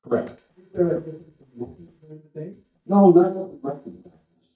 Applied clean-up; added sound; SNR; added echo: neural mask model DeepFilterNet 3.